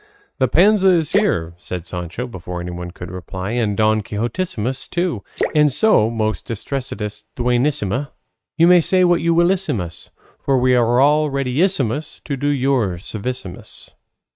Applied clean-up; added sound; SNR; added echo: neural mask model RNNoise.